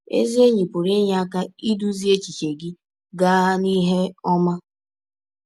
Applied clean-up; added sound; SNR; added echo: none; none; none; none.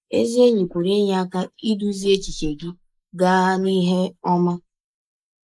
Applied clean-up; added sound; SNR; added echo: neural mask model Resemble Enhance denoiser.